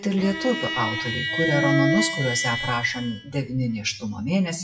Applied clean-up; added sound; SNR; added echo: classical method WPE with log-MMSE.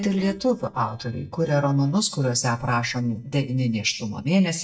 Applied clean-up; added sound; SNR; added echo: neural mask model DeepFilterNet 3.